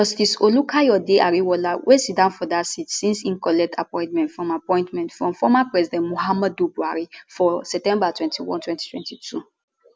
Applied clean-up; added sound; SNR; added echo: none; none; none; none.